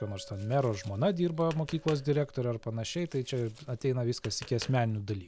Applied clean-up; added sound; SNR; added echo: none; Tap + Chink, clink; 20 dB; none.